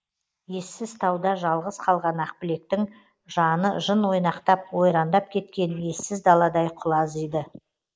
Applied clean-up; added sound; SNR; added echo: neural mask model Resemble Enhance denoiser.